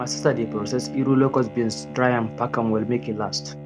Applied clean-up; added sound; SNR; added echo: none; Bowed string instrument; 11 dB; none.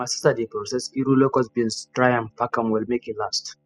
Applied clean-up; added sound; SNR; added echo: classical method spectral subtraction.